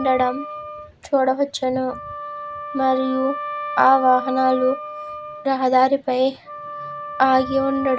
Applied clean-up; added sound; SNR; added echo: none; Wind instrument, woodwind instrument; 11 dB; none.